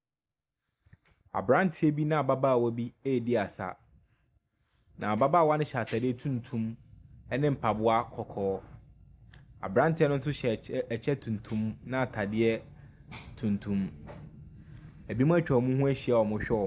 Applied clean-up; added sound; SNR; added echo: none; none; none; none.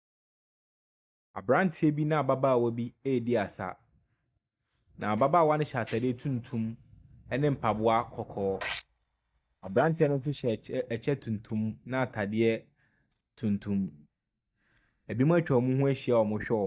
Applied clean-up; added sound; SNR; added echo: neural mask model DeepFilterNet 3.